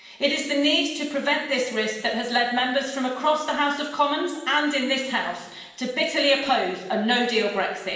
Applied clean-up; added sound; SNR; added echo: none; none; none; reverberation time 1.0 s.